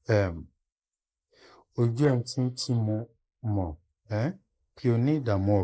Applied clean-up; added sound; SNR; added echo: neural mask model Resemble Enhance denoiser.